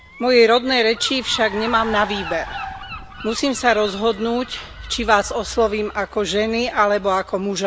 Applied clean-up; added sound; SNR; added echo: none; Car + Gull, seagull; 14 dB; none.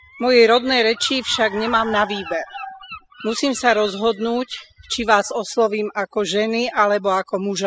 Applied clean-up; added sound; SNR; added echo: classical method spectral subtraction.